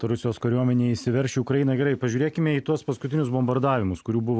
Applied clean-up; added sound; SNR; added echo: none; none; none; none.